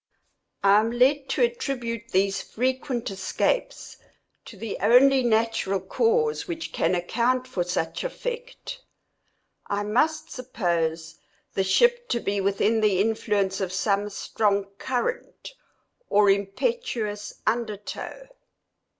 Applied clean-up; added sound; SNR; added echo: none; none; none; none.